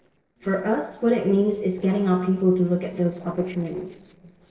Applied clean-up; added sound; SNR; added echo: neural separator model SepFormer DNS4.